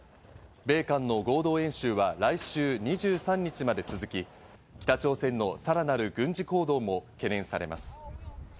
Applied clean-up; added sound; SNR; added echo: none; none; none; none.